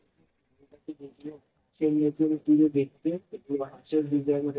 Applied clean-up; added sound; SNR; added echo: neural mask model DeepFilterNet 3.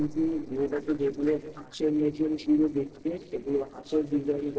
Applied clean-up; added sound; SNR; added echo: neural separator model SepFormer DNS4.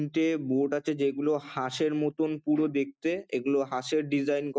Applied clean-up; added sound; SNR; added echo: none; none; none; none.